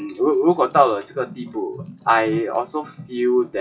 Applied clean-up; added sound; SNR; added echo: classical method WPE with log-MMSE.